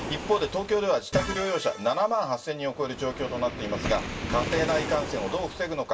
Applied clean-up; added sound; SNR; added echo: none; Waves, surf; 8 dB; reverberation time 0.1 s.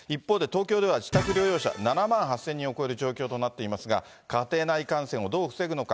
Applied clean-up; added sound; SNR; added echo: none; none; none; none.